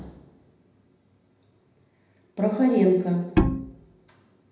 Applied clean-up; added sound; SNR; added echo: none; Bowed string instrument; -2 dB; reverberation time 0.9 s.